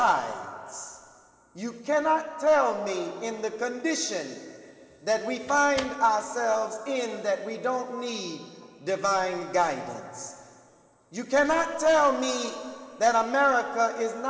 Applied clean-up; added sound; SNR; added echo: none; Slam; 16 dB; reverberation time 2.7 s.